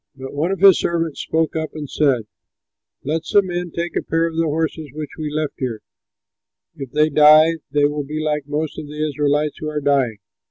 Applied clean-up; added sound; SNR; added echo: none; none; none; none.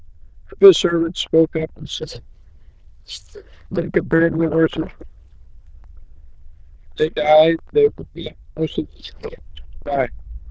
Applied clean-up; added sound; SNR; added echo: neural diffusion model UNIVERSE++.